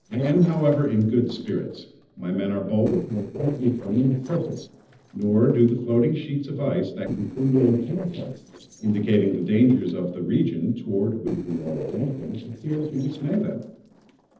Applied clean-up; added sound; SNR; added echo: neural separator model SepFormer DNS4.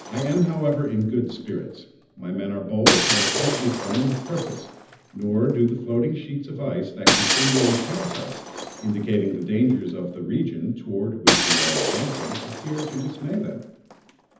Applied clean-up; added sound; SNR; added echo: none; Shatter; 2 dB; reverberation time 0.8 s.